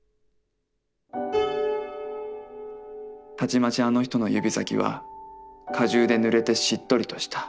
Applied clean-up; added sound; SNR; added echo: none; Piano; 10 dB; none.